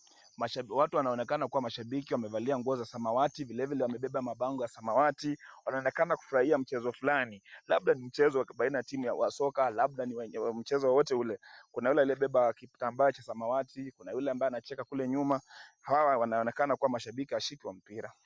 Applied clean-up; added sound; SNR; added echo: none; none; none; none.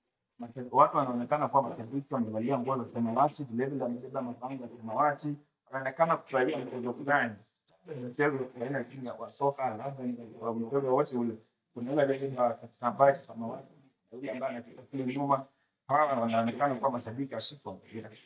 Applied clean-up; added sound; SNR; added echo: neural mask model DeepFilterNet 3.